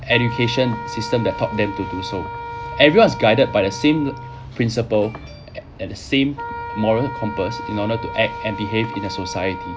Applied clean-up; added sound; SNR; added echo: none; Wind instrument, woodwind instrument; 11 dB; none.